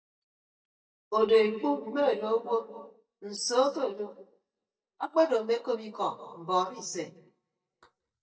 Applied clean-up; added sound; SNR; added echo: neural mask model DeepFilterNet 3.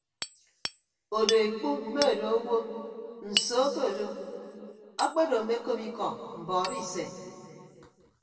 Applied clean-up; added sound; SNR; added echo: none; Hammer; 10 dB; reverberation time 2.2 s.